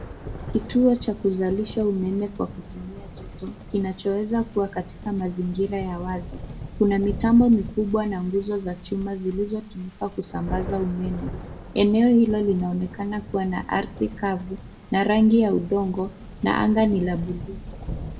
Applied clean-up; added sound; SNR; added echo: none; Thunder; 13 dB; reverberation time 1.2 s.